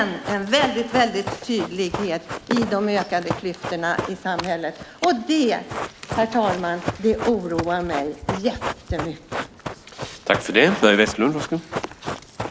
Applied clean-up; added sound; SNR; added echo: none; Run; 9 dB; none.